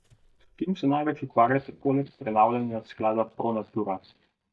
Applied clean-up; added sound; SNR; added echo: neural mask model DeepFilterNet 3.